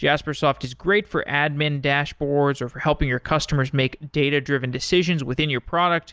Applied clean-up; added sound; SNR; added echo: none; none; none; none.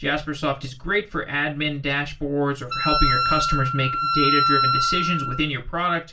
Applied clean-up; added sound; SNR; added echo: none; Wind instrument, woodwind instrument; -2 dB; reverberation time 0.2 s.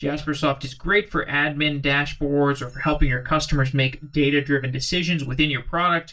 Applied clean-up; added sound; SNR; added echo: neural mask model DeepFilterNet 3.